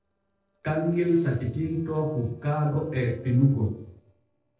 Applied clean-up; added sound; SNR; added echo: neural separator model SepFormer DNS4.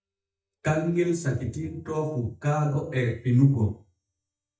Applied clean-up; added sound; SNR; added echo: neural mask model DeepFilterNet 3.